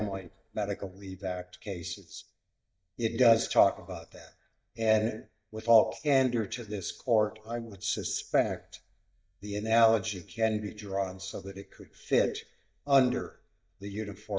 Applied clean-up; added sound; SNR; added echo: neural mask model DeepFilterNet 3.